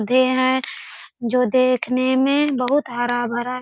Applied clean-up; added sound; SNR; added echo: none; none; none; none.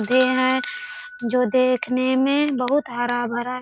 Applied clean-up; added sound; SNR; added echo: none; Bell / Doorbell; 3 dB; none.